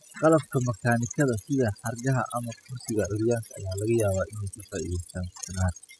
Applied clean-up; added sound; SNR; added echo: classical method spectral subtraction.